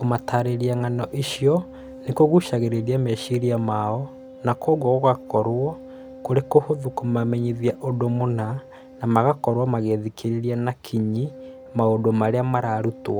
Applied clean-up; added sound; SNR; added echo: none; Organ; 19 dB; none.